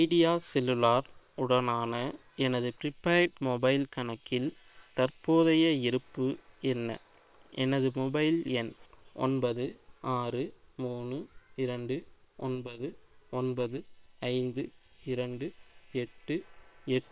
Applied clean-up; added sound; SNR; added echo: neural separator model SepFormer WHAM!.